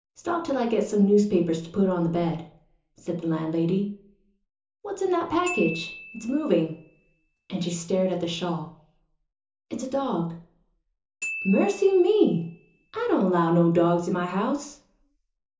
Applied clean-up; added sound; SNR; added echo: none; Glockenspiel; 15 dB; reverberation time 0.8 s.